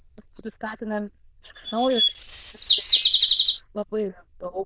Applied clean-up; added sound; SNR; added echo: neural diffusion model UNIVERSE++.